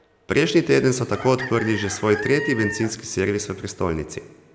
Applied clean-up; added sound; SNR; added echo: none; Chicken, rooster; 12 dB; none.